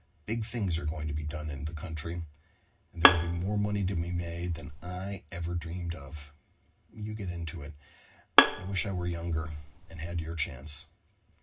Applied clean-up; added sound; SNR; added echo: none; Bowed string instrument; -3 dB; reverberation time 0.4 s.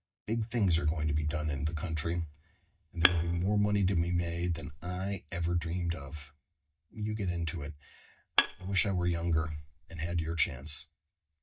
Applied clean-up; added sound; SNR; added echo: neural mask model DeepFilterNet 3.